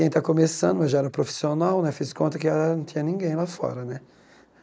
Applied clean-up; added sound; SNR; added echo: neural mask model Resemble Enhance denoiser.